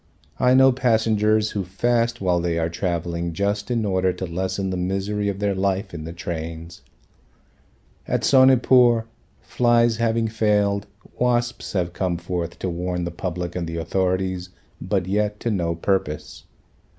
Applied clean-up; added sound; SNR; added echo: none; none; none; none.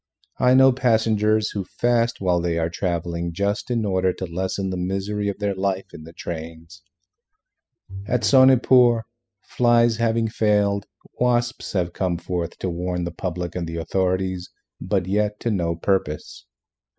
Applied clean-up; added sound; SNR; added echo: classical method spectral subtraction.